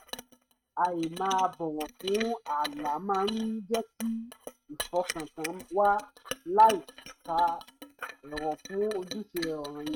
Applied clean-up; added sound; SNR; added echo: neural mask model RNNoise.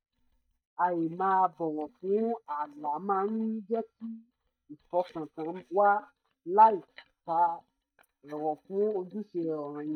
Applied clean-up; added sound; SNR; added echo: neural mask model DeepFilterNet 3.